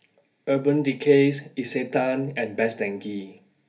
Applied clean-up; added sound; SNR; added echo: none; none; none; reverberation time 0.3 s.